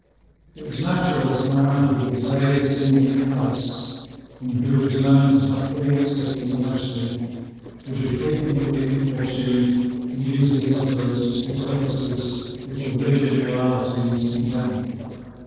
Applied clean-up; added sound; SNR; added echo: neural separator model SepFormer DNS4.